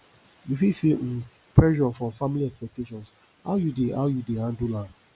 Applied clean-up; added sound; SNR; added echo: none; none; none; none.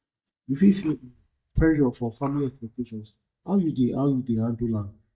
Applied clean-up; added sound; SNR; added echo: neural mask model DeepFilterNet 3.